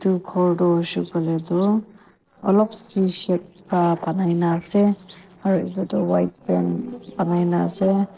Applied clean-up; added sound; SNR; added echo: neural separator model SepFormer DNS4.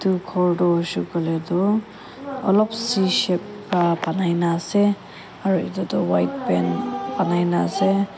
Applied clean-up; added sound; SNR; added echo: none; none; none; none.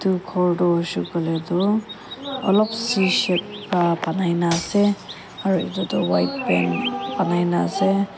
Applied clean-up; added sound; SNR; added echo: none; Shatter / Crushing + Chirp, tweet; 13 dB; none.